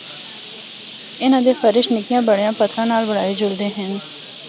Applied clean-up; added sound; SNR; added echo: none; Bird; 14 dB; none.